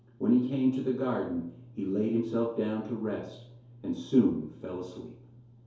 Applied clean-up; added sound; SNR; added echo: none; none; none; reverberation time 2.4 s.